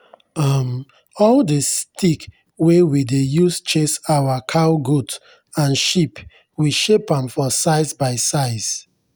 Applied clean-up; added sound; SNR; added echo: none; none; none; none.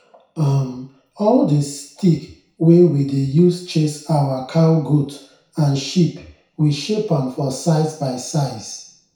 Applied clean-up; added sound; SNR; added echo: none; none; none; reverberation time 0.6 s.